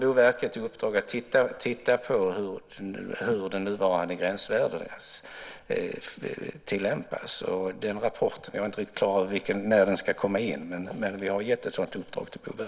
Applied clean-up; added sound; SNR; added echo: none; none; none; none.